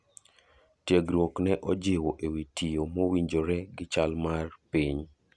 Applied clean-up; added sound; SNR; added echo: none; none; none; none.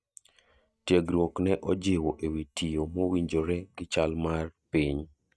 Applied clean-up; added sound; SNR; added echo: neural mask model DeepFilterNet 3.